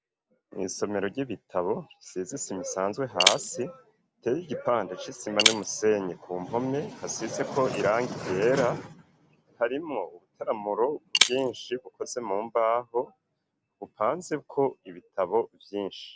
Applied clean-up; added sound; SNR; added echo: none; Shatter; 1 dB; none.